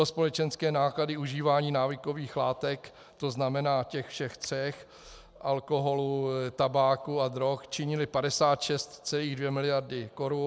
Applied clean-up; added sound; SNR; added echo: none; none; none; none.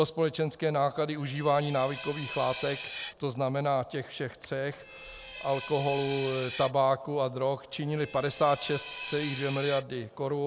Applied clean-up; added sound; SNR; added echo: none; Screech; 9 dB; none.